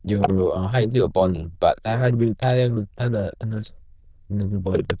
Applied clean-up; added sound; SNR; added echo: neural diffusion model UNIVERSE++.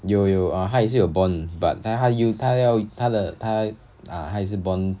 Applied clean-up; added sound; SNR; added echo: none; none; none; none.